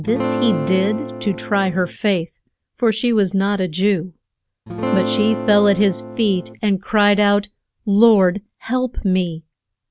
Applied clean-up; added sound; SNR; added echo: none; Acoustic guitar / Strum; 6 dB; none.